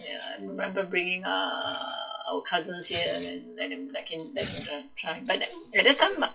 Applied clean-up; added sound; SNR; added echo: classical method WPE with log-MMSE.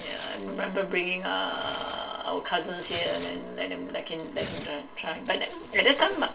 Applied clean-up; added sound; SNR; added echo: none; Tearing; 17 dB; reverberation time 0.2 s.